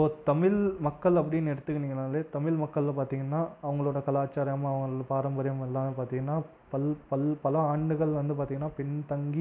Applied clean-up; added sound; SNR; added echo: none; none; none; none.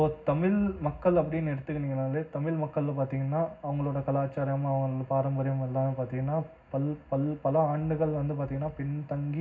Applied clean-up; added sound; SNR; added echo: none; none; none; reverberation time 0.4 s.